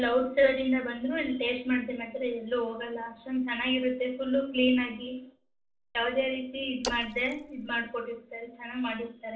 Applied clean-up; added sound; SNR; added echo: neural separator model SepFormer DNS4.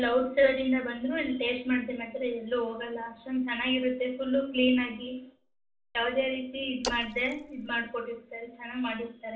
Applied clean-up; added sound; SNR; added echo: none; Splash, splatter; 11 dB; reverberation time 0.4 s.